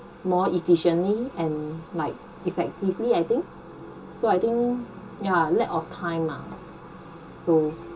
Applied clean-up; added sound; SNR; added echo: none; none; none; reverberation time 0.2 s.